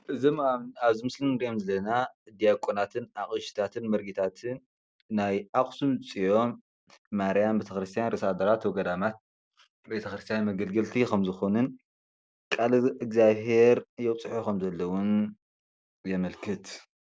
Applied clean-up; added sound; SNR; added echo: none; none; none; none.